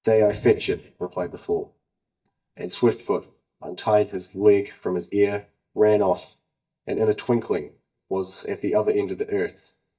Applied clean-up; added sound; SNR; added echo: neural mask model DeepFilterNet 3.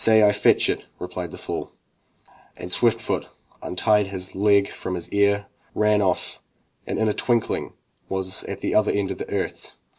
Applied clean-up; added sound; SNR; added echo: none; none; none; none.